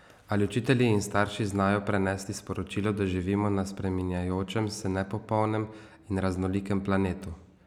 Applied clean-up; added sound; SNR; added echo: none; none; none; none.